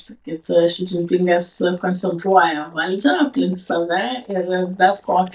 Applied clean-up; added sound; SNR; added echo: neural mask model DeepFilterNet 3.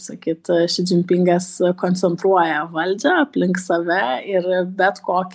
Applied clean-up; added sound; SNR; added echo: none; none; none; none.